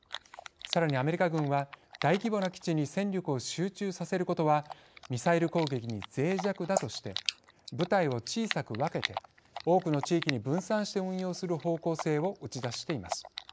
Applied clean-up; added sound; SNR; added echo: neural mask model Resemble Enhance denoiser.